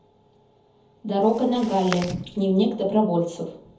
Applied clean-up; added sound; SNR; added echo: none; Chewing, mastication; 14 dB; reverberation time 0.7 s.